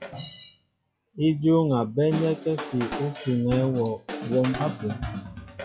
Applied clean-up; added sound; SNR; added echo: classical method log-MMSE.